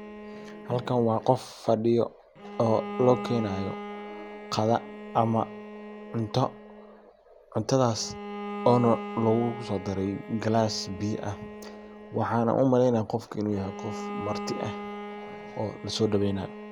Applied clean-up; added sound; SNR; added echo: none; Bowed string instrument; 11 dB; none.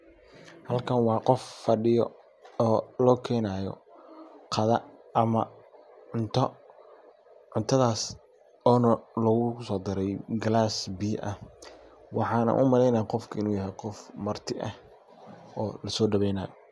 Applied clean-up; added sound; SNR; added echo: none; none; none; none.